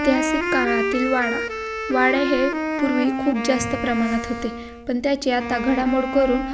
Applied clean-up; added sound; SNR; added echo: none; Wind instrument, woodwind instrument; 4 dB; none.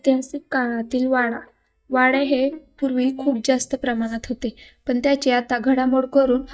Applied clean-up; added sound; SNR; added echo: neural mask model DeepFilterNet 3.